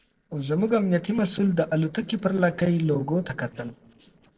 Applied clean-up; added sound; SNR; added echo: neural separator model SepFormer DNS4.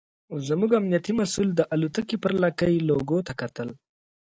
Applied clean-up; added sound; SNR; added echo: none; none; none; none.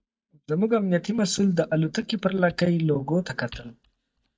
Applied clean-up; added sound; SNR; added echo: neural mask model DeepFilterNet 3.